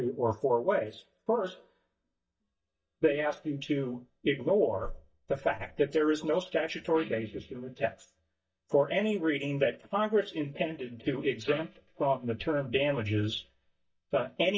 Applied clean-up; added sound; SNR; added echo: neural mask model DeepFilterNet 3.